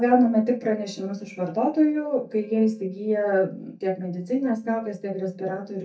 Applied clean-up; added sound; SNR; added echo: neural mask model DeepFilterNet 3.